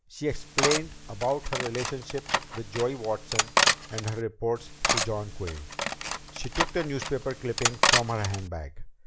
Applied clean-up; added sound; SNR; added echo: none; Cutlery, silverware; -2 dB; none.